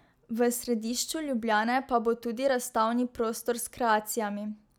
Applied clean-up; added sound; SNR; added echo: none; none; none; none.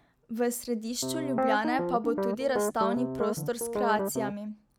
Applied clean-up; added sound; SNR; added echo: none; Piano; 0 dB; none.